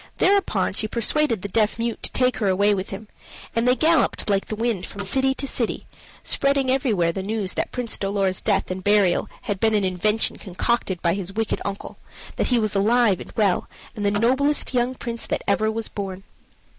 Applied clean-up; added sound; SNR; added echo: neural mask model Resemble Enhance denoiser.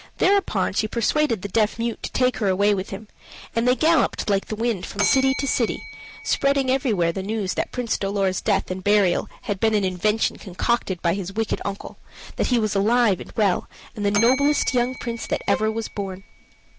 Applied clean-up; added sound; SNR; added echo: none; Bowed string instrument + Bell; 15 dB; none.